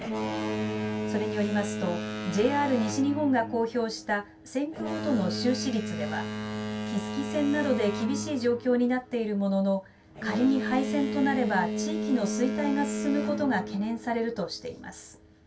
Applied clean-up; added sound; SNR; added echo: none; Boat, Water vehicle; 4 dB; reverberation time 0.2 s.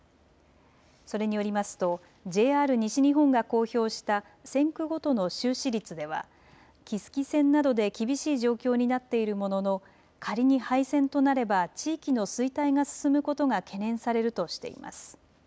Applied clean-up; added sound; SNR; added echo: none; none; none; none.